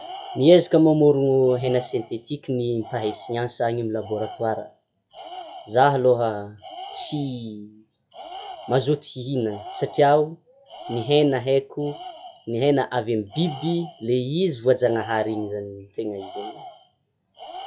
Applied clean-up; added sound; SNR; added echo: classical method log-MMSE.